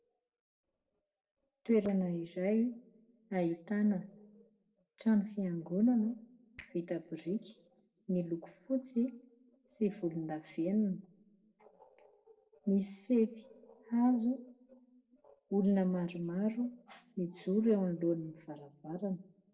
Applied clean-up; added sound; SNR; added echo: neural separator model SepFormer DNS4.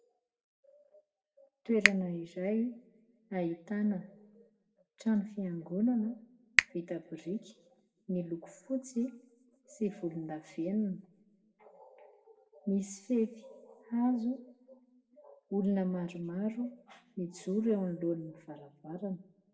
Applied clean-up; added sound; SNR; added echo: none; Finger snapping; 0 dB; reverberation time 0.7 s.